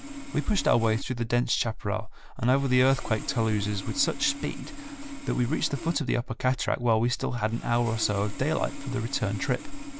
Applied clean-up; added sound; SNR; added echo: none; Sawing; 14 dB; none.